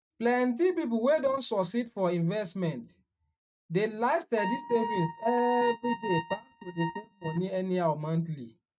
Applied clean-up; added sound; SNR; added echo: neural mask model RNNoise.